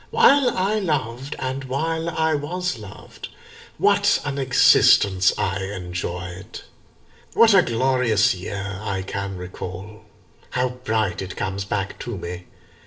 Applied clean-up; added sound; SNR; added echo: none; none; none; reverberation time 0.5 s.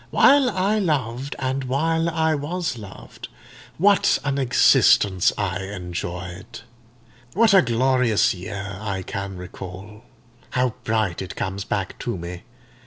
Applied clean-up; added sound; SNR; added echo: none; none; none; none.